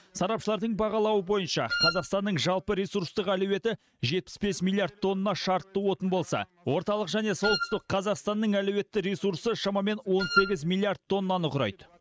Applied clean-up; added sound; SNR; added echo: neural mask model RNNoise.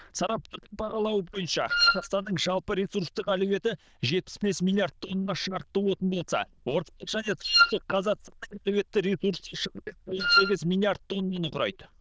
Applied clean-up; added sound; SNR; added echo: neural diffusion model UNIVERSE++.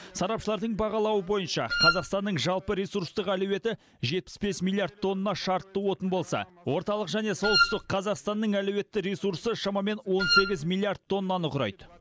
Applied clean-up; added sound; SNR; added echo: none; Wind instrument, woodwind instrument; -3 dB; none.